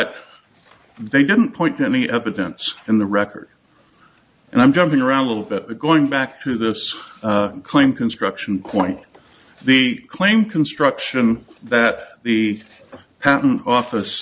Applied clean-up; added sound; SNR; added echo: none; none; none; none.